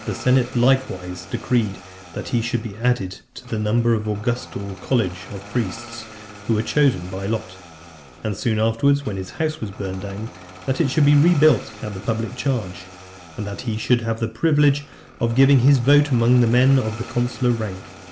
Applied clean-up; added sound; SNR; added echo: none; Engine starting; 19 dB; none.